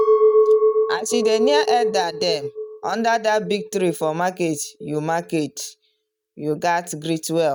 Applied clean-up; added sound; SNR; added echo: neural mask model RNNoise.